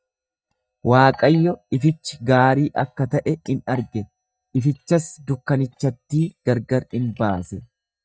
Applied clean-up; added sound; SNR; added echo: neural mask model DeepFilterNet 3.